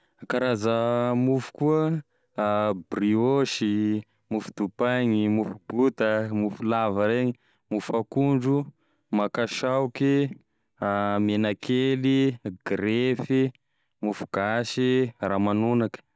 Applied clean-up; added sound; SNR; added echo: none; none; none; none.